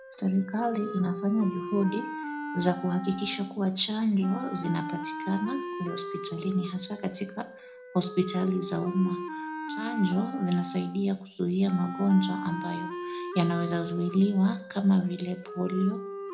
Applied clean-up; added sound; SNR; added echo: none; Wind instrument, woodwind instrument; 11 dB; reverberation time 0.3 s.